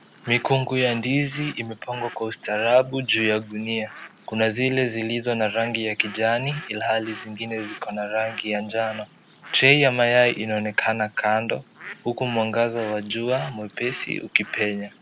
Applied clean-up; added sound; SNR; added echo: none; Bird; 19 dB; none.